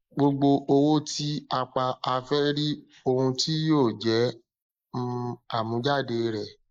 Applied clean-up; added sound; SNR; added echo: neural mask model Resemble Enhance denoiser.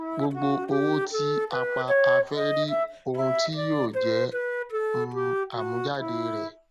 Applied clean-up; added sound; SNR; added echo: none; Wind instrument, woodwind instrument; -4 dB; none.